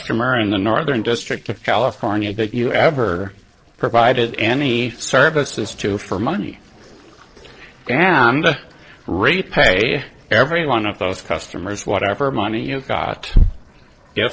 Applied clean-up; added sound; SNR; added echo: neural separator model SepFormer DNS4.